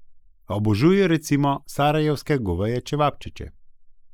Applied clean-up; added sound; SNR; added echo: neural mask model Resemble Enhance denoiser.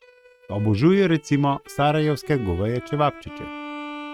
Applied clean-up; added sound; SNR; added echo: neural mask model RNNoise.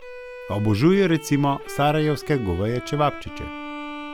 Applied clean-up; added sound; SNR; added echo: none; Bowed string instrument; 14 dB; none.